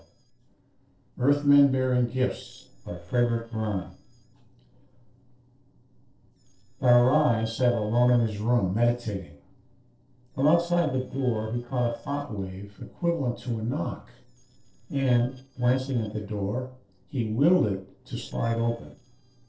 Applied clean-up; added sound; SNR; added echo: neural separator model SepFormer DNS4.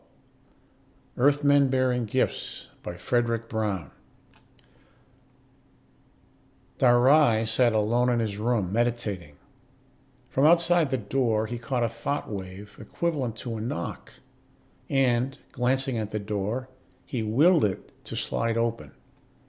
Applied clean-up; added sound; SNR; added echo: none; none; none; none.